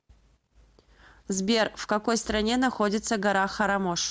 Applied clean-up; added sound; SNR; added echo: none; none; none; none.